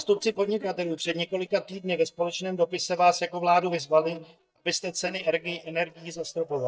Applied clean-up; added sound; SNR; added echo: neural mask model DeepFilterNet 3.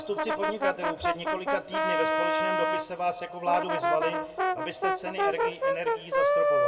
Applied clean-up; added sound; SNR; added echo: none; Brass instrument; -5 dB; reverberation time 1.1 s.